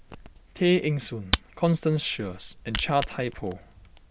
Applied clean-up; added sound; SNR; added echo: none; Camera; 9 dB; none.